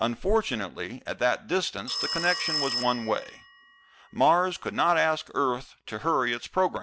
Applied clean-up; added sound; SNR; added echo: none; Telephone; 8 dB; none.